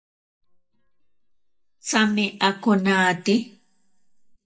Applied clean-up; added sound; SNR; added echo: neural mask model DeepFilterNet 3.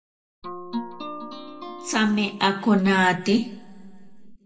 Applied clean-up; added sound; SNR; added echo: none; Guitar; 13 dB; reverberation time 0.9 s.